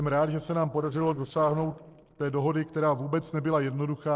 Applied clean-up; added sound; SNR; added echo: neural separator model SepFormer DNS4.